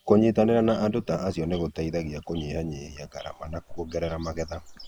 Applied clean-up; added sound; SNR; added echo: neural mask model Resemble Enhance denoiser.